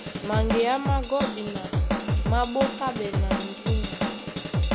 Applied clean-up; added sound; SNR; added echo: none; Drum / Drum kit; -3 dB; none.